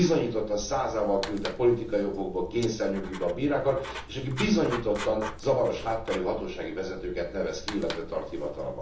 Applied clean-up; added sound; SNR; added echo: none; Writing; 12 dB; reverberation time 1.2 s.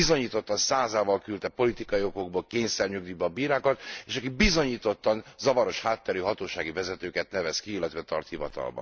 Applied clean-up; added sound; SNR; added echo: none; none; none; none.